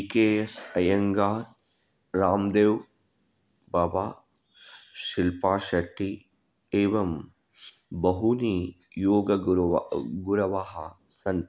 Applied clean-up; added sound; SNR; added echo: none; none; none; none.